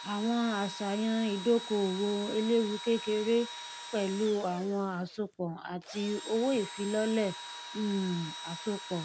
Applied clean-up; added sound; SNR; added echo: none; Engine / Drill; 12 dB; none.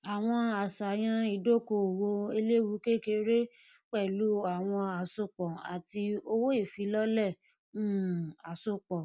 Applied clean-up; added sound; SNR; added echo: none; none; none; none.